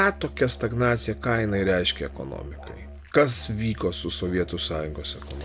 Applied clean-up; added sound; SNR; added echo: none; Musical instrument; 14 dB; none.